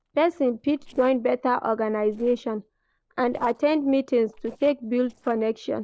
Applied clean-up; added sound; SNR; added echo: neural separator model SepFormer DNS4.